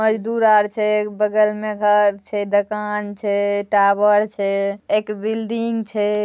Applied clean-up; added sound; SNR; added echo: none; none; none; none.